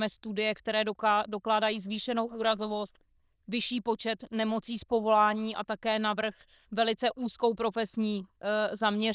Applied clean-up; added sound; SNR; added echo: neural diffusion model UNIVERSE++.